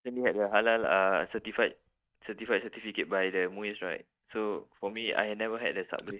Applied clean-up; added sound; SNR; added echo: neural mask model DeepFilterNet 3.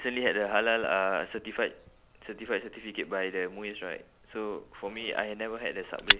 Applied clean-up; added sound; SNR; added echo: none; Fire; 5 dB; none.